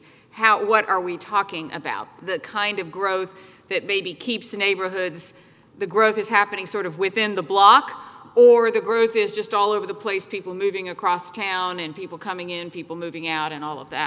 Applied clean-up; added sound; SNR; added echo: none; none; none; none.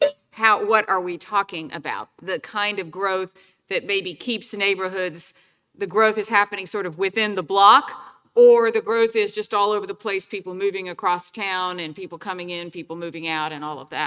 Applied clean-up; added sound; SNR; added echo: neural mask model RNNoise.